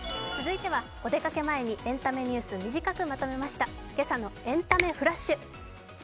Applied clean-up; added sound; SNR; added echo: none; Finger snapping; 2 dB; none.